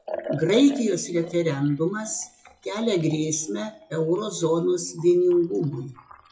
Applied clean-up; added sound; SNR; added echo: classical method WPE with log-MMSE.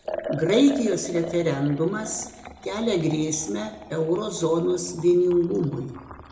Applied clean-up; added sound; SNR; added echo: none; Liquid; 14 dB; reverberation time 0.6 s.